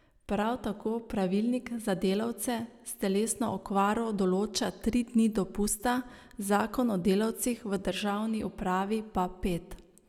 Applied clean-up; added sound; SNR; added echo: none; none; none; none.